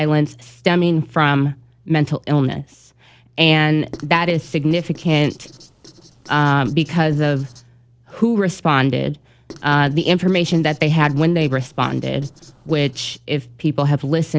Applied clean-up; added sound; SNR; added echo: neural separator model SepFormer DNS4.